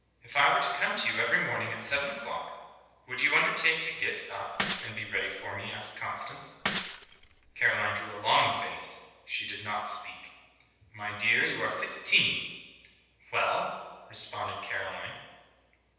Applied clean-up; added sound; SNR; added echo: none; Shatter / Crushing; 4 dB; reverberation time 1.1 s.